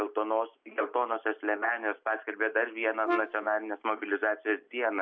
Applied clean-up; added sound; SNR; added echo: none; Brass instrument; 5 dB; none.